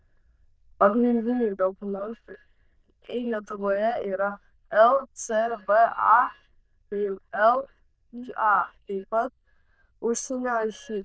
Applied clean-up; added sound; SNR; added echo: neural diffusion model UNIVERSE++.